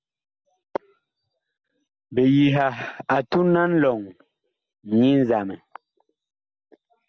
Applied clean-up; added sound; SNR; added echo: none; none; none; none.